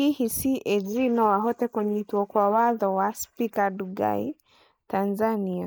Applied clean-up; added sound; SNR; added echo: neural mask model Resemble Enhance denoiser.